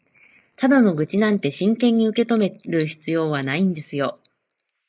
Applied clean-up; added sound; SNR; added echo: neural mask model Resemble Enhance denoiser.